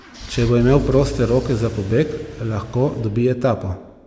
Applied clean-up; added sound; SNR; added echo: none; Engine / Car; 12 dB; none.